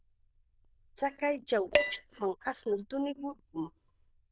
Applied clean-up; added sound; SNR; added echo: neural diffusion model UNIVERSE++.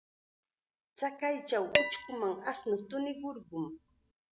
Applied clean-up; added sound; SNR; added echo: none; Dishes, pots, and pans; -3 dB; none.